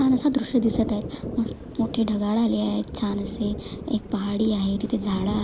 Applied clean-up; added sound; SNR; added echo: none; Thunder; 10 dB; none.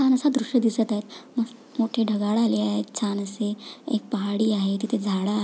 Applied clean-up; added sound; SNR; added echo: none; none; none; none.